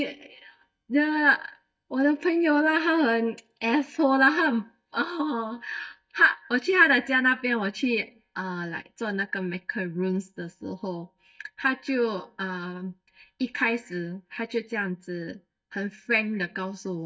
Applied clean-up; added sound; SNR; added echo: neural mask model DeepFilterNet 3.